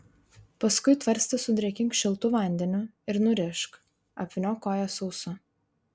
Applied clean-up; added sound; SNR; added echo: none; none; none; none.